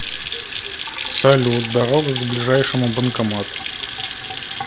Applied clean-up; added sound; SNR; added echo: none; Sink (filling or washing) / Water tap, faucet / Splash, splatter; 8 dB; none.